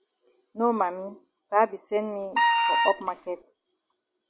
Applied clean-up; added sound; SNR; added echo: none; Wind instrument, woodwind instrument; -4 dB; none.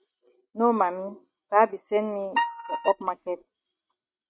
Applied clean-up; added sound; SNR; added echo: neural mask model RNNoise.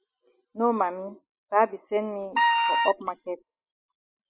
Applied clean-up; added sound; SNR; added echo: classical method spectral subtraction.